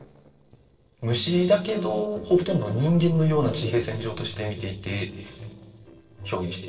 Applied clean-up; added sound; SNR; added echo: neural separator model SepFormer DNS4.